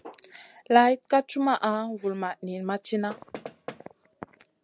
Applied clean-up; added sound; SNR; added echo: none; Knock; 15 dB; none.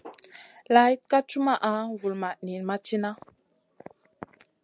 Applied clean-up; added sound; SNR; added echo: none; none; none; none.